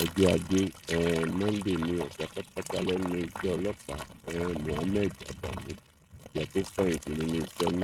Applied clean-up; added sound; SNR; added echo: neural mask model RNNoise.